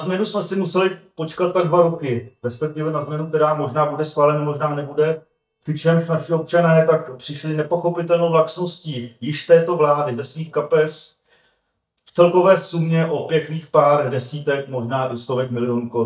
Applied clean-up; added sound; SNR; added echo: neural mask model DeepFilterNet 3.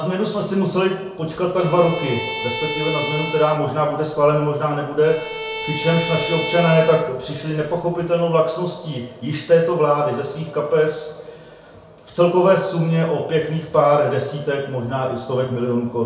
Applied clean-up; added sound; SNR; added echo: none; Bowed string instrument; 9 dB; reverberation time 0.6 s.